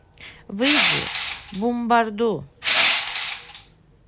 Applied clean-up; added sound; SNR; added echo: none; Crushing; -4 dB; none.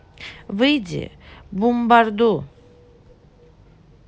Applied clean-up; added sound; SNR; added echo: none; none; none; none.